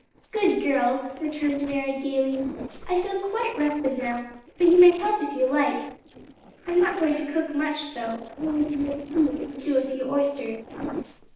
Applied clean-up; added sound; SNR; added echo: neural separator model SepFormer DNS4.